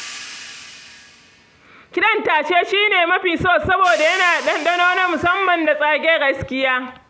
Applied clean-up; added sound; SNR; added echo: none; Hi-hat + Ringtone / Chime; 19 dB; none.